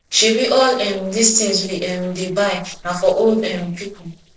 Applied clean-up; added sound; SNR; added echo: neural separator model SepFormer DNS4.